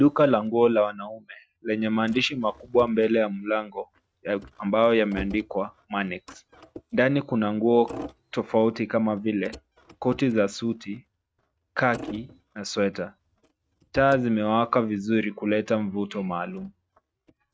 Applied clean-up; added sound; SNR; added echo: neural mask model RNNoise.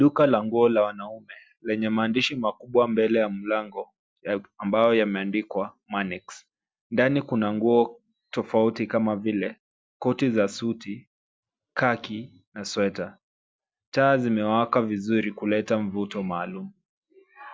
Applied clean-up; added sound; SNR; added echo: none; none; none; none.